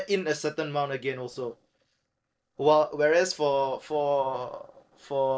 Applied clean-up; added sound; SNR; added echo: neural separator model SepFormer DNS4.